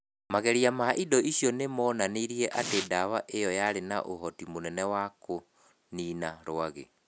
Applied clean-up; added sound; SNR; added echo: none; Domestic sounds, home sounds; 13 dB; none.